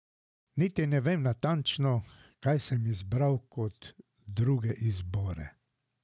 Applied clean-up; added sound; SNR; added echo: none; none; none; none.